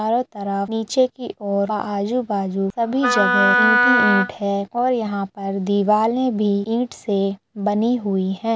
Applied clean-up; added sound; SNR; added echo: none; Wind instrument, woodwind instrument; -3 dB; none.